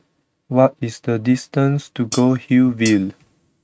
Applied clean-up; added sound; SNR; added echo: neural mask model RNNoise.